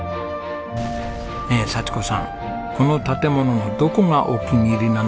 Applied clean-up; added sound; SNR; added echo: none; Boom; 15 dB; none.